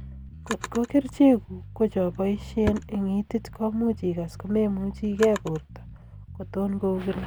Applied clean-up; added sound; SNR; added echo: none; Bass guitar + Drawer open or close; 13 dB; none.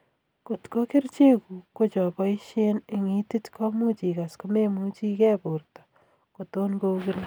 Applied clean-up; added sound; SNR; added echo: none; none; none; none.